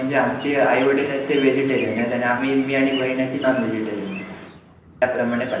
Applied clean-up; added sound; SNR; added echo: none; Bird; 17 dB; reverberation time 0.9 s.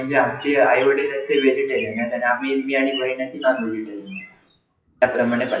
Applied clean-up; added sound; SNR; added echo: classical method WPE with log-MMSE.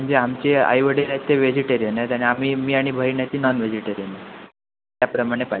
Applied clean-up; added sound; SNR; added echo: none; none; none; none.